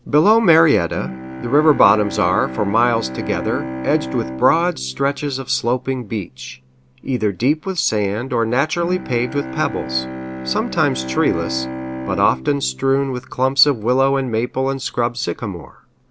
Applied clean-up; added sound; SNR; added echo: none; Bowed string instrument; 11 dB; none.